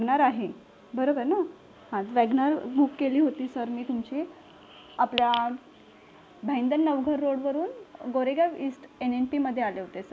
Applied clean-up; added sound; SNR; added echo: none; none; none; none.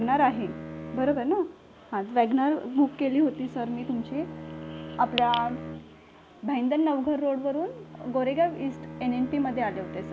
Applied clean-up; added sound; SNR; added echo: none; Bowed string instrument; 14 dB; none.